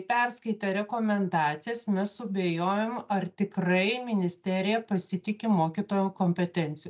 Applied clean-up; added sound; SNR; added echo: none; none; none; none.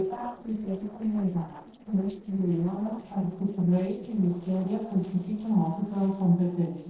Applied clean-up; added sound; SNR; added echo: neural separator model SepFormer DNS4.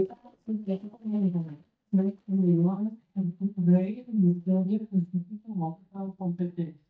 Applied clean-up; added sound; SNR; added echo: neural mask model DeepFilterNet 3.